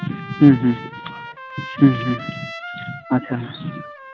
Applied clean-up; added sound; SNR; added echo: none; Trumpet; 14 dB; none.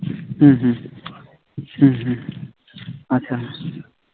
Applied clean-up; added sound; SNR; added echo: none; none; none; none.